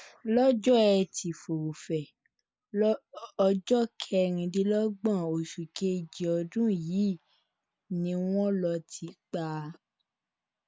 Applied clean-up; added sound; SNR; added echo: none; none; none; none.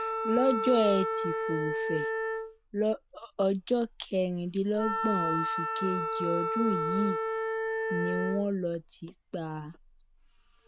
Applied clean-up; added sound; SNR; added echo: none; Wind instrument, woodwind instrument; 2 dB; none.